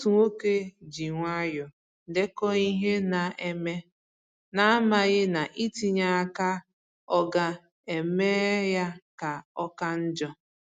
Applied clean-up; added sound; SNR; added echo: none; none; none; none.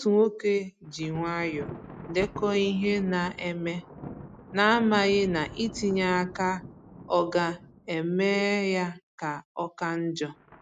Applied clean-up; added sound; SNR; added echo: none; Thunder; 17 dB; none.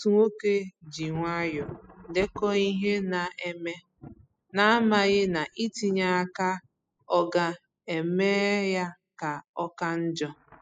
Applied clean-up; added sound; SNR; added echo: classical method spectral subtraction.